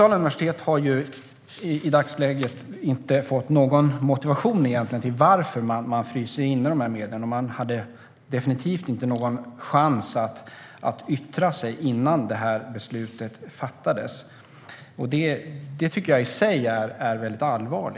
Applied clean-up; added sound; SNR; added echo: none; none; none; none.